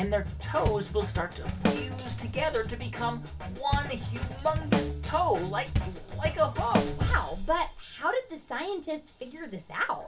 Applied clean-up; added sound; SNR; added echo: none; Drum kit; 2 dB; reverberation time 0.2 s.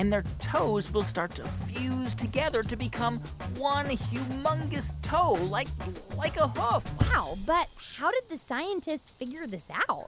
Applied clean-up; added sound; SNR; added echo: none; none; none; none.